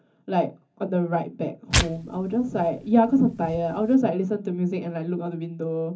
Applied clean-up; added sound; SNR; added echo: none; Tearing; 6 dB; reverberation time 0.3 s.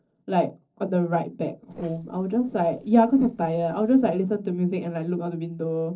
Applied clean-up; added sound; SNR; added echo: neural separator model SepFormer DNS4.